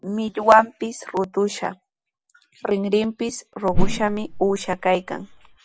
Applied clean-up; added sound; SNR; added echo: none; Whoosh, swoosh, swish; 0 dB; none.